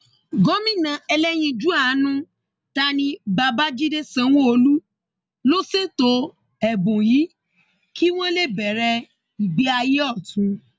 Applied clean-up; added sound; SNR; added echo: none; none; none; none.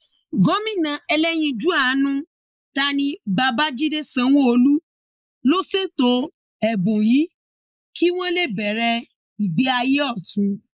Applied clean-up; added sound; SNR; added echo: neural mask model Resemble Enhance denoiser.